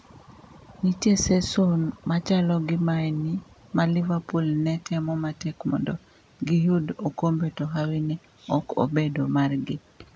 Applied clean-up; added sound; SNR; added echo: none; none; none; none.